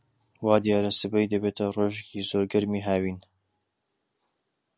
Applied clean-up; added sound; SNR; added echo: none; none; none; none.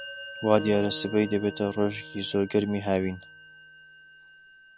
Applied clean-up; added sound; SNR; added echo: none; Acoustic guitar + Musical instrument; 14 dB; none.